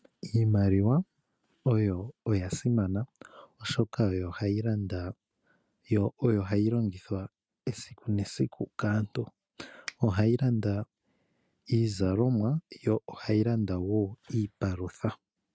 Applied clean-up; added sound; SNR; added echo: neural mask model RNNoise.